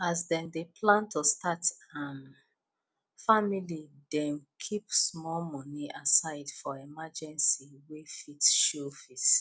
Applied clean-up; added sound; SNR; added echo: none; none; none; none.